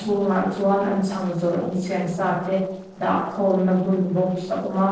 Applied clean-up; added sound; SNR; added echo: neural separator model SepFormer DNS4.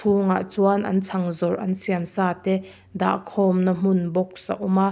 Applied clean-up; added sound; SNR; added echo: none; none; none; none.